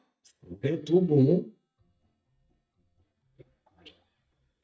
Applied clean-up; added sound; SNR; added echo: neural mask model DeepFilterNet 3.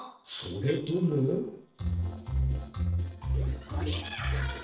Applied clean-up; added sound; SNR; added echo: neural separator model SepFormer DNS4.